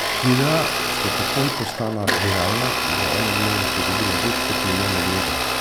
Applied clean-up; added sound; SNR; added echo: none; Domestic sounds, home sounds; -3 dB; none.